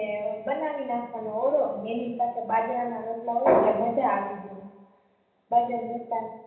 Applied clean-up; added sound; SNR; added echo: none; none; none; reverberation time 0.9 s.